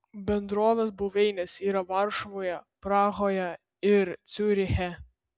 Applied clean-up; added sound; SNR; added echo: none; none; none; none.